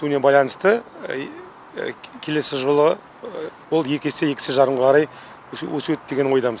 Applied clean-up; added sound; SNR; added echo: none; none; none; none.